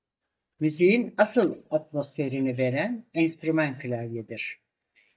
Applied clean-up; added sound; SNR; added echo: neural mask model DeepFilterNet 3.